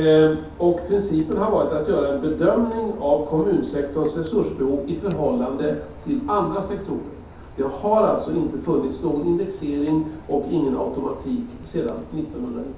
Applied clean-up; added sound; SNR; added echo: none; Rain; 18 dB; reverberation time 0.6 s.